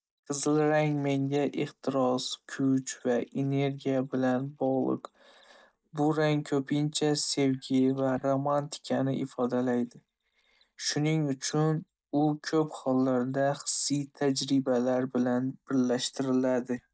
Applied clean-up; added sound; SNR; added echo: neural mask model DeepFilterNet 3.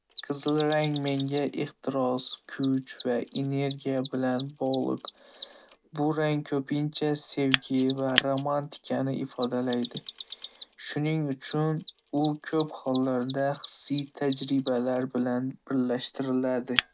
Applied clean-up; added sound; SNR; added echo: none; Mechanisms; 10 dB; none.